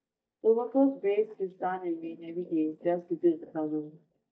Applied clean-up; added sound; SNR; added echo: neural mask model DeepFilterNet 3.